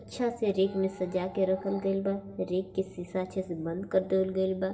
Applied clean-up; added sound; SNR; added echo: none; Animal; 19 dB; reverberation time 1.6 s.